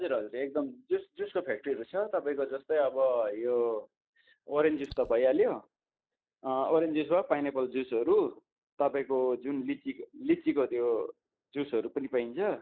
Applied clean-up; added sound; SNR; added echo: neural mask model DeepFilterNet 3.